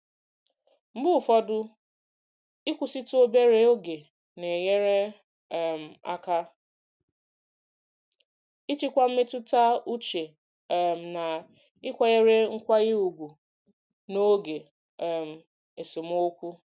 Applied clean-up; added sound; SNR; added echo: none; none; none; none.